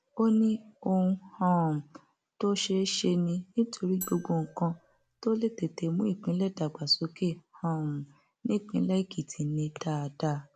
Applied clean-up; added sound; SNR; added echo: none; Marimba, xylophone; 16 dB; none.